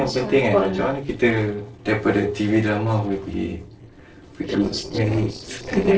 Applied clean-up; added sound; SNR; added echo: neural separator model SepFormer DNS4.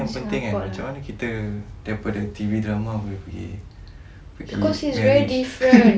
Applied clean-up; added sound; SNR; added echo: none; none; none; none.